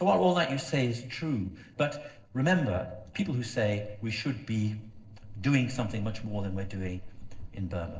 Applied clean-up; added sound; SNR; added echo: neural separator model SepFormer DNS4.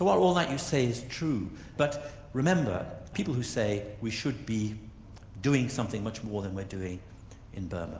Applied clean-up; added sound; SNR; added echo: none; none; none; none.